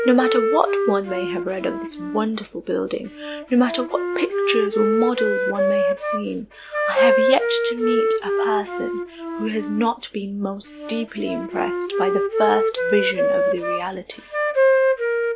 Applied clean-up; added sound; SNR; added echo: none; Wind instrument, woodwind instrument; -2 dB; none.